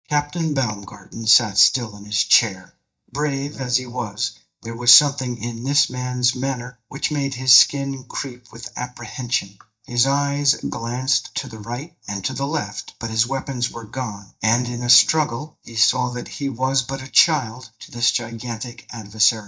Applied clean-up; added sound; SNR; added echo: neural mask model DeepFilterNet 3.